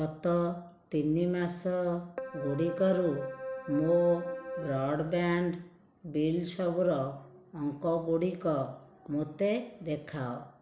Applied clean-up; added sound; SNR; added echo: none; Keyboard (musical); 8 dB; none.